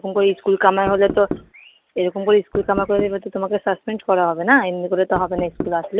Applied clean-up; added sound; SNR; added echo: none; Knock; 9 dB; none.